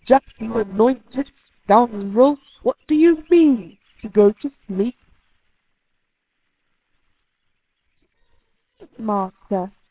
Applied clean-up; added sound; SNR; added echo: neural separator model SepFormer WHAMR!.